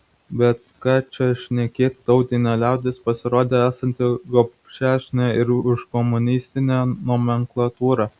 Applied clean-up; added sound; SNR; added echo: none; none; none; none.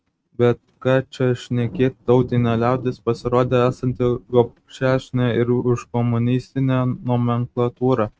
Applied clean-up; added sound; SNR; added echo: neural mask model RNNoise.